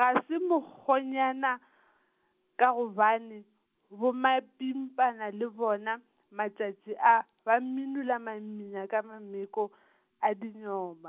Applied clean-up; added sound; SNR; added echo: none; none; none; none.